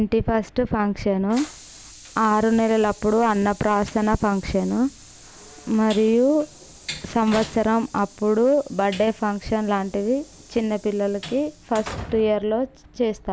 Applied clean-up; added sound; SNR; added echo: none; Train; 19 dB; none.